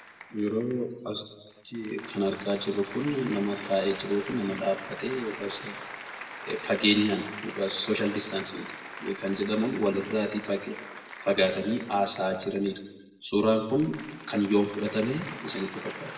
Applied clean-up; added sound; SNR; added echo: none; Applause; 13 dB; reverberation time 1.0 s.